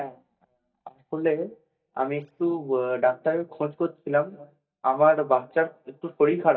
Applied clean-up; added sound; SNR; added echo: neural mask model DeepFilterNet 3.